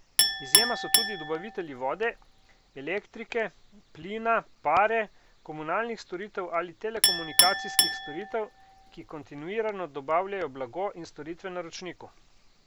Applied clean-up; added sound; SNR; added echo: none; Chink, clink; -1 dB; none.